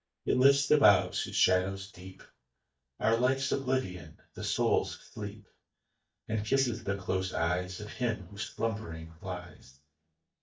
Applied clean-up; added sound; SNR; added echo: neural mask model DeepFilterNet 3.